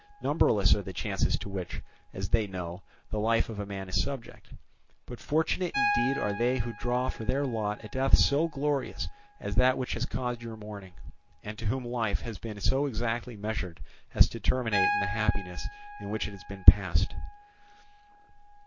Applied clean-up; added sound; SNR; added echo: none; Piano; 13 dB; none.